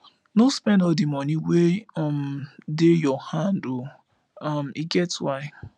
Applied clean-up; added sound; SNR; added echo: none; none; none; none.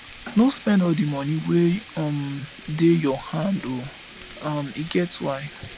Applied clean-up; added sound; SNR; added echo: none; Frying (food); 13 dB; none.